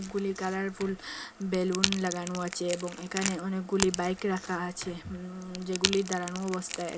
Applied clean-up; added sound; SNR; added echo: none; Crack / Crackle; 6 dB; reverberation time 0.3 s.